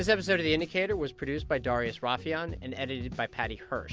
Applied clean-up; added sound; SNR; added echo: none; none; none; none.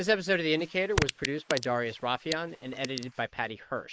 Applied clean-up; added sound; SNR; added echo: neural mask model Resemble Enhance denoiser.